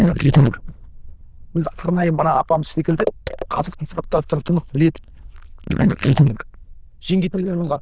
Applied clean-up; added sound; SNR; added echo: neural diffusion model UNIVERSE++.